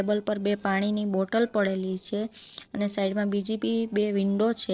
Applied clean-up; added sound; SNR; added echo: neural separator model SepFormer DNS4.